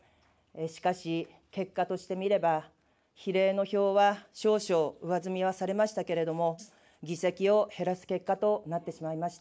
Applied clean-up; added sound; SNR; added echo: neural mask model Resemble Enhance denoiser.